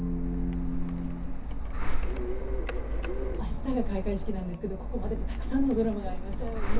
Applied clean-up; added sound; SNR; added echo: none; Printer; -5 dB; reverberation time 0.3 s.